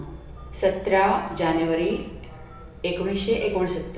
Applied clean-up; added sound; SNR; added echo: none; Telephone; 16 dB; reverberation time 0.7 s.